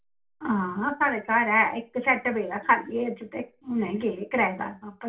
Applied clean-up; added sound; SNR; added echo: none; none; none; reverberation time 0.2 s.